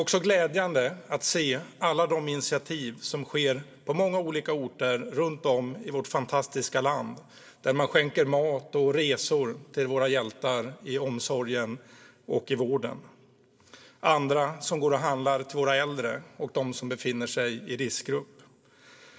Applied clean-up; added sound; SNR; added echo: none; none; none; reverberation time 0.3 s.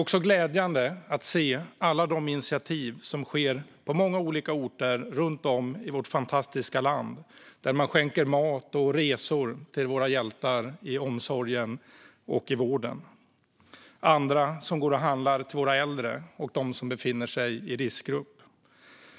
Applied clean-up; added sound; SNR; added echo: none; none; none; none.